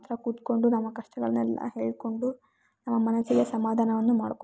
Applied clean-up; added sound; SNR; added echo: none; none; none; none.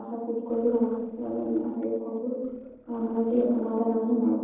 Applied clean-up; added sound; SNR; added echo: neural separator model SepFormer DNS4.